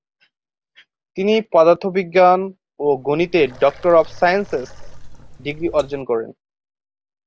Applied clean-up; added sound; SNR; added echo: none; Water; 17 dB; none.